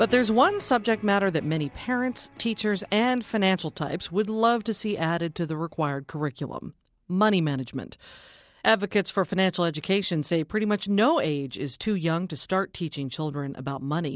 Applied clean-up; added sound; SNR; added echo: none; none; none; none.